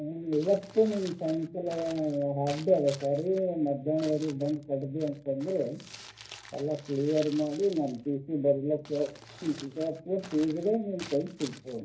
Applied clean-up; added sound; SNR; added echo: none; Crumpling, crinkling; 20 dB; reverberation time 0.3 s.